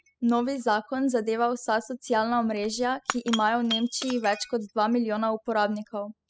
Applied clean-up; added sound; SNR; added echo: classical method spectral subtraction.